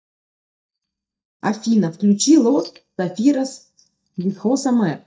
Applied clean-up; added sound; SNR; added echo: neural mask model DeepFilterNet 3.